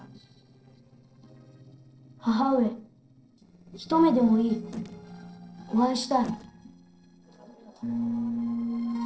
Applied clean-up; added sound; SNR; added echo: neural separator model SepFormer DNS4.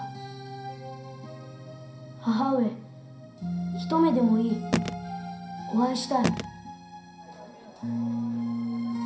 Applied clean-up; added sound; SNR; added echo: none; Telephone; 3 dB; reverberation time 0.5 s.